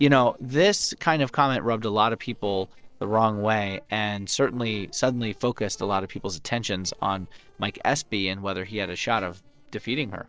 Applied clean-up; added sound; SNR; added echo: neural separator model SepFormer DNS4.